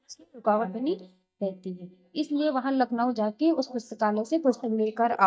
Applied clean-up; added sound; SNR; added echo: neural mask model DeepFilterNet 3.